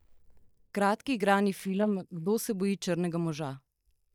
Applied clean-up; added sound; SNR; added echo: neural mask model DeepFilterNet 3.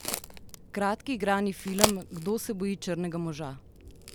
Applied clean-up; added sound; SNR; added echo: none; Crack; 5 dB; none.